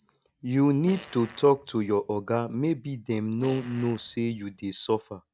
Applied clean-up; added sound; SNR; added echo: none; Fart; 20 dB; none.